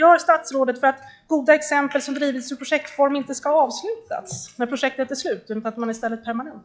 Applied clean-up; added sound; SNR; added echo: classical method log-MMSE.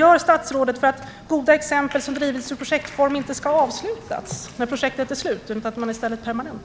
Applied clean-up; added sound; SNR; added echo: none; Applause; 20 dB; none.